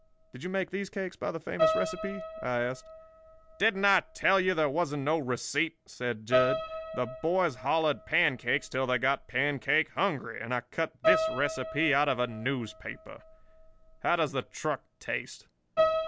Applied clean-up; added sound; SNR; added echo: none; Piano; 5 dB; none.